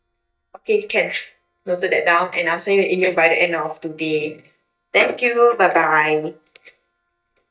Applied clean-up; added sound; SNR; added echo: neural mask model DeepFilterNet 3.